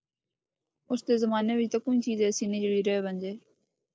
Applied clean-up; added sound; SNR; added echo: neural mask model Resemble Enhance denoiser.